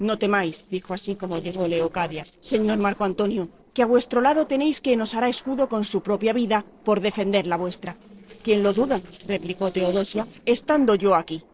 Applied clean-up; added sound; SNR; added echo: neural separator model SepFormer DNS4.